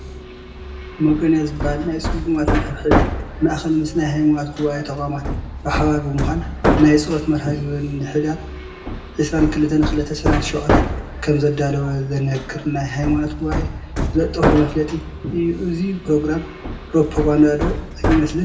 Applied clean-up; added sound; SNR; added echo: none; Hammer; 4 dB; reverberation time 0.7 s.